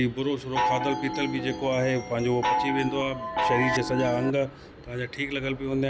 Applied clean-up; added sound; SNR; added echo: none; Chime; 1 dB; none.